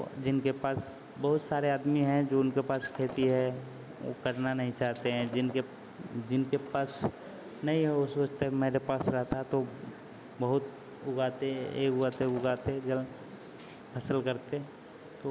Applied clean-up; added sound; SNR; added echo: none; Tambourine + Shatter; 19 dB; none.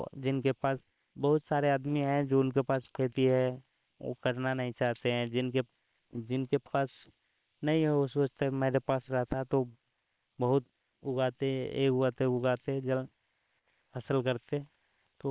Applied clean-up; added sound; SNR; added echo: neural separator model SepFormer WHAM!.